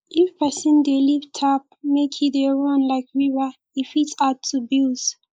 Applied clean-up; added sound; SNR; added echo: neural mask model Resemble Enhance denoiser.